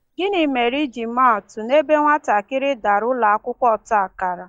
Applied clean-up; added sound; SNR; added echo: neural mask model DeepFilterNet 3.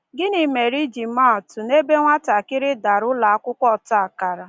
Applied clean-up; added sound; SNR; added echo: none; none; none; none.